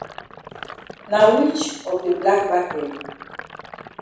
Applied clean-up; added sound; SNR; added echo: none; Sink (filling or washing); 15 dB; reverberation time 0.7 s.